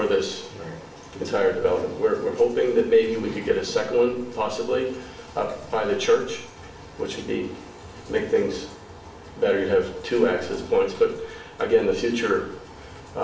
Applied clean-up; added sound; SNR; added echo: none; none; none; reverberation time 0.6 s.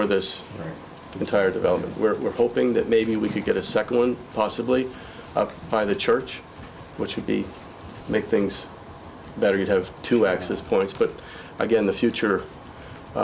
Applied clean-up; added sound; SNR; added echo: none; none; none; none.